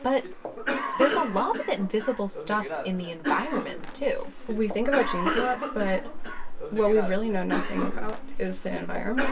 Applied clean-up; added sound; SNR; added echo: none; Cough; 6 dB; reverberation time 0.1 s.